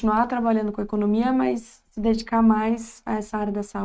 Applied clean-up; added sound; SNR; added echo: neural mask model RNNoise.